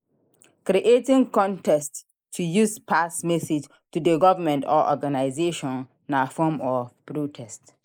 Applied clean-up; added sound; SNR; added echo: neural mask model Resemble Enhance denoiser.